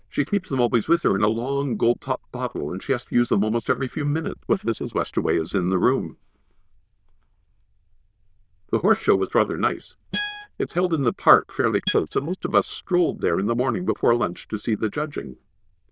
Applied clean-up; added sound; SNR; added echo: neural diffusion model UNIVERSE++.